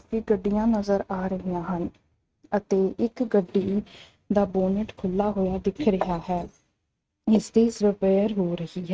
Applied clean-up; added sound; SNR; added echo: neural mask model RNNoise.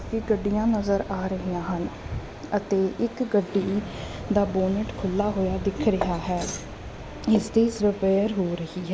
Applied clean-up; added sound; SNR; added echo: none; Explosion; 14 dB; none.